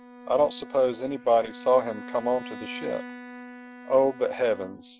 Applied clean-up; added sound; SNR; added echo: none; Bowed string instrument; 15 dB; none.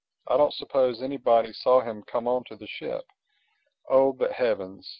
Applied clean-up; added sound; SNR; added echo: none; none; none; none.